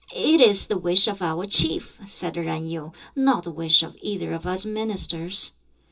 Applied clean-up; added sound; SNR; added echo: none; none; none; reverberation time 0.2 s.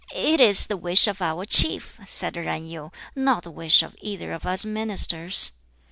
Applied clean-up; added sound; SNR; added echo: none; none; none; none.